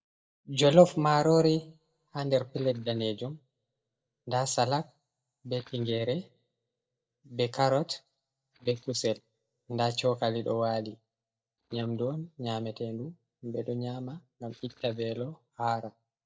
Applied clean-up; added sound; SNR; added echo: neural mask model DeepFilterNet 3.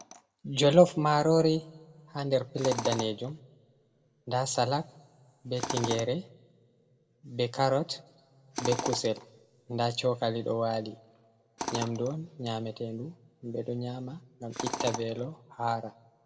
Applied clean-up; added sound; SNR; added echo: none; Tools; 12 dB; reverberation time 0.5 s.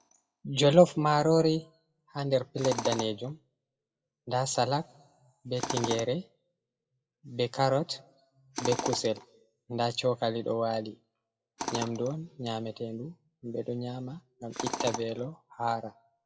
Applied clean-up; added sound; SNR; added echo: classical method WPE with log-MMSE.